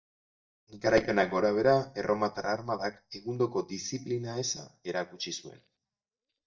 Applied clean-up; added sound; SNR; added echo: neural mask model DeepFilterNet 3.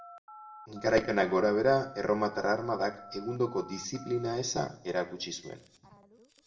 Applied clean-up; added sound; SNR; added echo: none; Telephone; 19 dB; reverberation time 0.6 s.